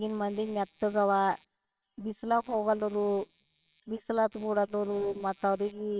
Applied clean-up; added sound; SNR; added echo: neural separator model SepFormer WHAMR!.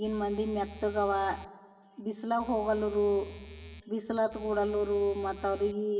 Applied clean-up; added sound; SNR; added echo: none; Musical instrument; 16 dB; reverberation time 2.4 s.